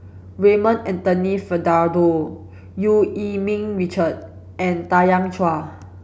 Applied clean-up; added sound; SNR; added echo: none; none; none; none.